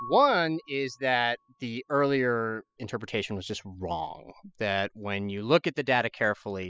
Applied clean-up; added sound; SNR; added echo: classical method spectral subtraction.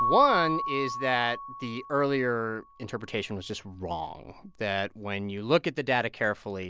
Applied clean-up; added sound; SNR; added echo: none; Keyboard (musical) / Bell; 7 dB; none.